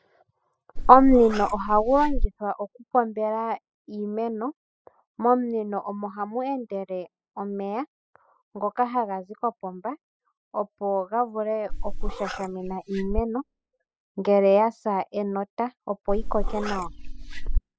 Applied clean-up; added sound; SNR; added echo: classical method spectral subtraction.